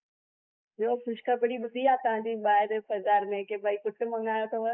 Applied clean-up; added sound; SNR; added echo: neural mask model Resemble Enhance denoiser.